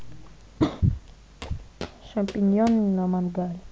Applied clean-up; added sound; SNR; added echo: none; Walk, footsteps; 15 dB; none.